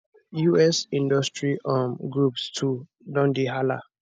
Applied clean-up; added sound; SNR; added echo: none; none; none; none.